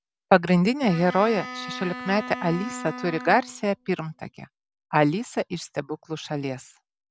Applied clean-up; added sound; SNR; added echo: none; Bowed string instrument; 12 dB; none.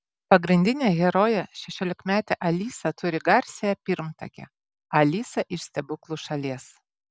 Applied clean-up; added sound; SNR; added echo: none; none; none; none.